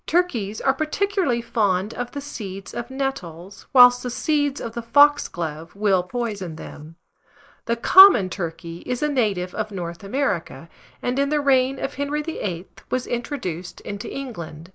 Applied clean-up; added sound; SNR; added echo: neural mask model Resemble Enhance denoiser.